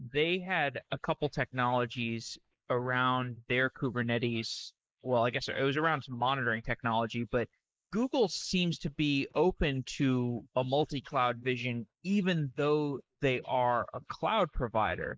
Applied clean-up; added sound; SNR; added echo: neural mask model Resemble Enhance denoiser.